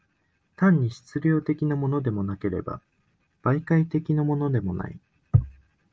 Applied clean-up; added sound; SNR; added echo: none; none; none; none.